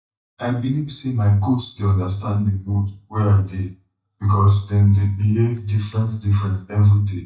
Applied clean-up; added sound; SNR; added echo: neural mask model DeepFilterNet 3.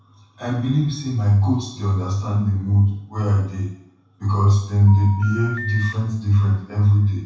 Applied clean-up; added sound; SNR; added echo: none; Telephone; 13 dB; reverberation time 0.7 s.